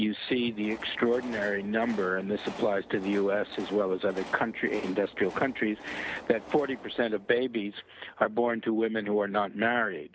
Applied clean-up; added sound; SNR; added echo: none; Train; 17 dB; none.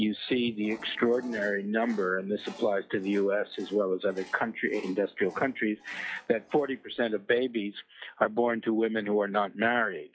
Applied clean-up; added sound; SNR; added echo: classical method log-MMSE.